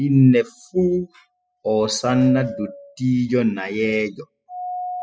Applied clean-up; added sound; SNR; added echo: classical method spectral subtraction.